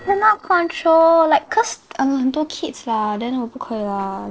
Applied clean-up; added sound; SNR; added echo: neural separator model SepFormer DNS4.